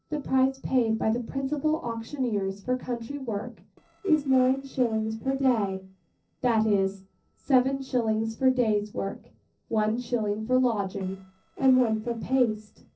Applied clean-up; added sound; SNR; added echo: neural separator model SepFormer DNS4.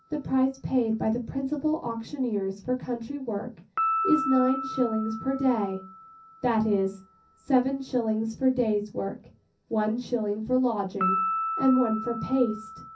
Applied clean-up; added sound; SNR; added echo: none; Piano; 8 dB; reverberation time 0.3 s.